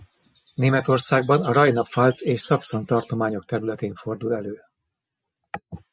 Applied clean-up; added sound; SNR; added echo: none; none; none; none.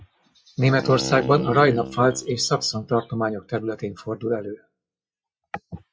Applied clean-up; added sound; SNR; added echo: classical method log-MMSE.